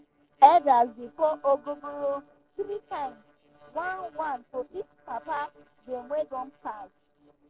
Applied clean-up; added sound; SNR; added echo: neural separator model SepFormer DNS4.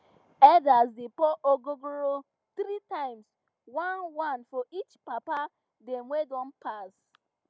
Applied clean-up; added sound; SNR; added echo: none; none; none; none.